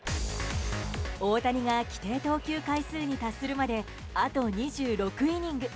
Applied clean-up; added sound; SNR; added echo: none; none; none; none.